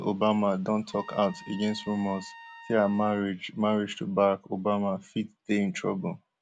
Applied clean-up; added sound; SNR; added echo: none; Trumpet; 20 dB; none.